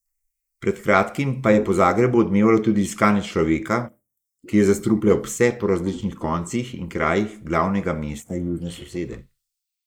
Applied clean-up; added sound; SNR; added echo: neural mask model Resemble Enhance denoiser.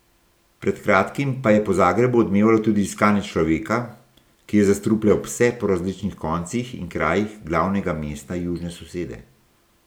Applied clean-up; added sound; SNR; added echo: none; none; none; none.